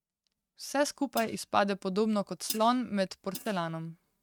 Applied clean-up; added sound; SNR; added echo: neural mask model RNNoise.